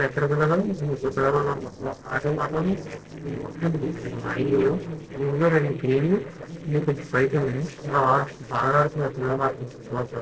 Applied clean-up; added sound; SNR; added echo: neural separator model SepFormer DNS4.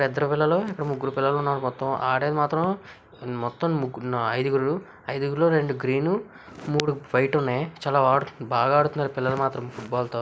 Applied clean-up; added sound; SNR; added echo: none; none; none; none.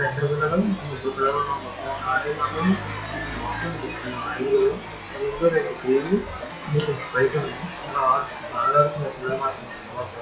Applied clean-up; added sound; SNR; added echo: classical method WPE with log-MMSE.